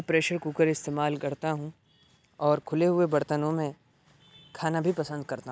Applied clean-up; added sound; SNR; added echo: none; none; none; none.